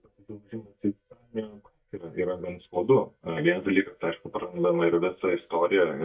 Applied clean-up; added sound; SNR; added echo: neural mask model DeepFilterNet 3.